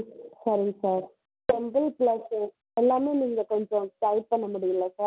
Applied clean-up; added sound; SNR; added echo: none; none; none; none.